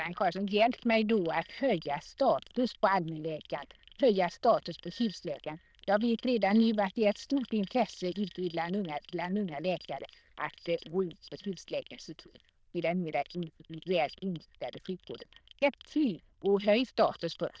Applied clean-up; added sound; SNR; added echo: neural diffusion model UNIVERSE++.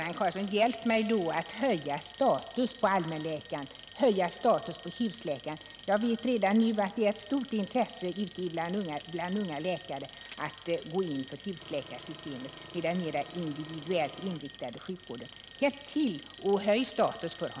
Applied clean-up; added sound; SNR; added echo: none; Alarm + Engine; 16 dB; none.